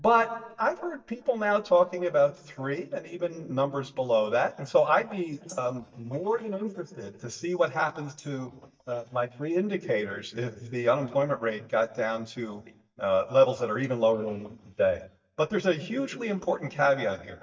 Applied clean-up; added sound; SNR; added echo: neural mask model DeepFilterNet 3.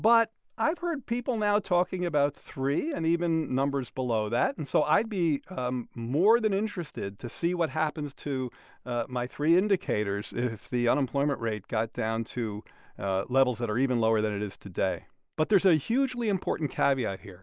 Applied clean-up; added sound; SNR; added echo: none; none; none; none.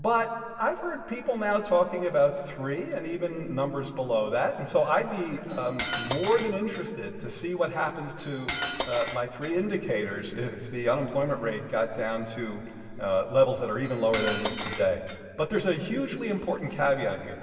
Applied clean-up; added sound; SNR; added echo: none; Cutlery, silverware; 5 dB; reverberation time 2.7 s.